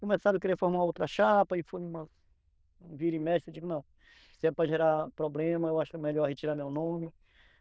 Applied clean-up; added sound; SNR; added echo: neural diffusion model UNIVERSE++.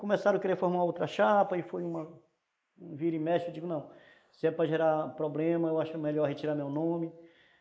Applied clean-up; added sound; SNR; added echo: neural mask model Resemble Enhance denoiser.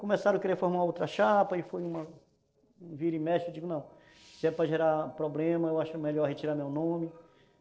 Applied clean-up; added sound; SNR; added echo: neural separator model SepFormer DNS4.